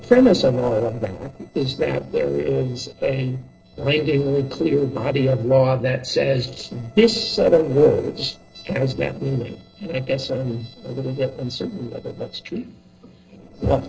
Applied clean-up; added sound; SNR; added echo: neural separator model SepFormer DNS4.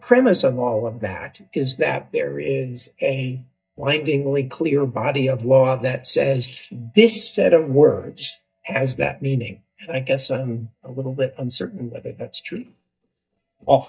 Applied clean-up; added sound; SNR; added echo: neural mask model DeepFilterNet 3.